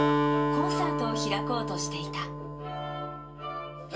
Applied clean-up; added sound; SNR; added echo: none; Acoustic guitar; -5 dB; reverberation time 0.2 s.